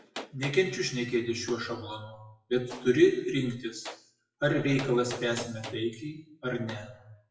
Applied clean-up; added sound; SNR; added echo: classical method WPE with log-MMSE.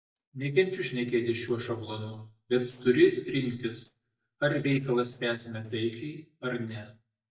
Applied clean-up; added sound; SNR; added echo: neural mask model DeepFilterNet 3.